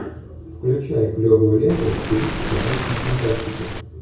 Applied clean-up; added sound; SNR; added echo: none; Waves, surf; 6 dB; reverberation time 0.6 s.